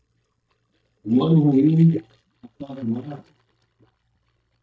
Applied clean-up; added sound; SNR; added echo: neural mask model DeepFilterNet 3.